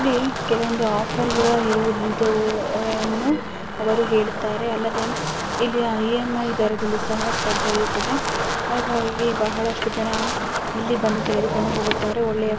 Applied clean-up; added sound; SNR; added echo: none; Wind; 4 dB; none.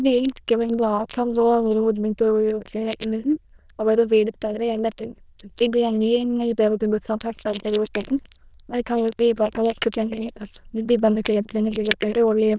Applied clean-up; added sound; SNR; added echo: neural diffusion model UNIVERSE++.